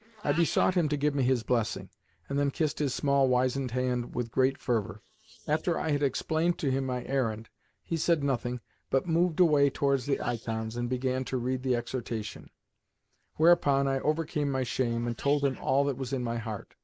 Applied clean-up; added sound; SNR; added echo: neural mask model Resemble Enhance denoiser.